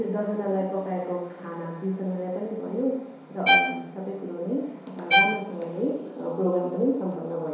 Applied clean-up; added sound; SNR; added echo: none; Bowed string instrument; -4 dB; reverberation time 1.0 s.